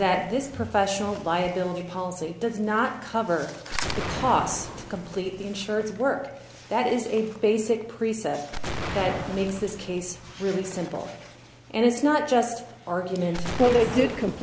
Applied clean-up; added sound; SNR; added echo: none; Explosion; 11 dB; none.